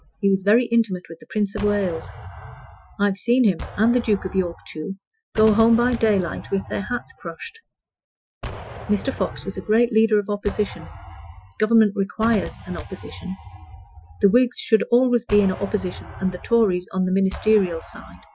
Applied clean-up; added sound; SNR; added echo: classical method Wiener filter.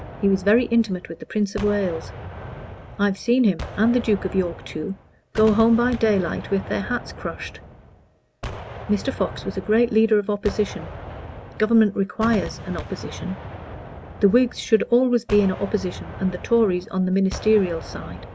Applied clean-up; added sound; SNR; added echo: none; Gunshot, gunfire; 13 dB; none.